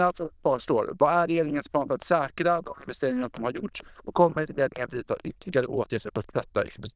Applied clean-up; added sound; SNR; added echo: neural diffusion model UNIVERSE++.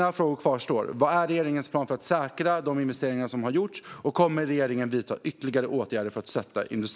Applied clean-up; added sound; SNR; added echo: none; none; none; none.